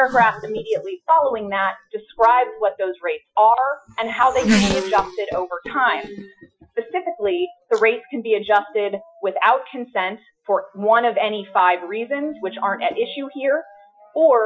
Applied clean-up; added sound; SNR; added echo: classical method Wiener filter.